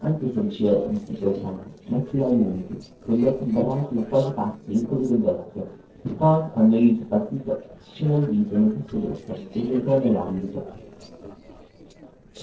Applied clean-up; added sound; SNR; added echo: neural separator model SepFormer DNS4.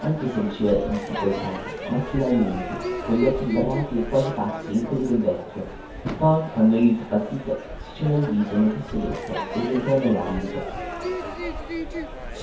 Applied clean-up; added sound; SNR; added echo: none; Crowd / Fireworks; 8 dB; reverberation time 0.6 s.